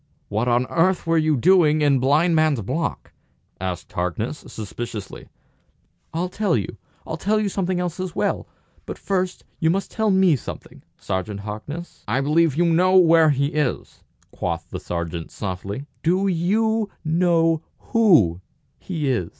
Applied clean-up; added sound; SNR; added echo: none; none; none; none.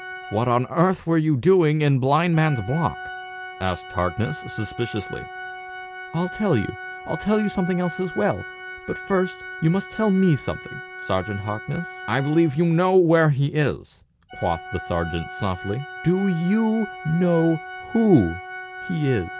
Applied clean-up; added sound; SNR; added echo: none; Organ; 14 dB; none.